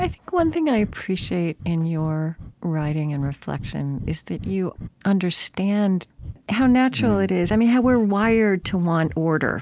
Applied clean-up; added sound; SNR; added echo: none; Breathing; 16 dB; none.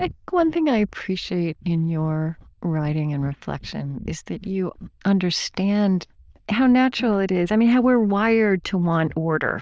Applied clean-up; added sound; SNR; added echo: neural diffusion model UNIVERSE++.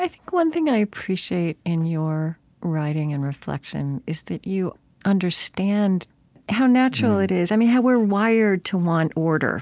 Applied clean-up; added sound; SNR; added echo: none; none; none; none.